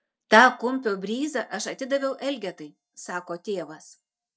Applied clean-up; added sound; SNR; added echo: neural mask model DeepFilterNet 3.